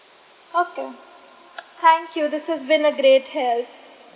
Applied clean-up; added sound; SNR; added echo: none; none; none; none.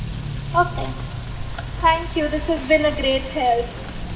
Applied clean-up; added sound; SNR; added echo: none; Motor vehicle (road) / Rain; 6 dB; reverberation time 2.4 s.